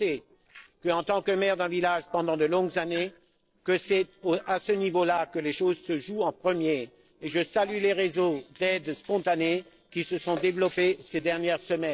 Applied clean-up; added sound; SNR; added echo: neural separator model SepFormer DNS4.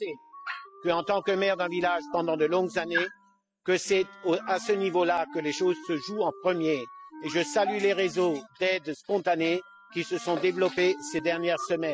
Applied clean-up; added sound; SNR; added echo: classical method spectral subtraction.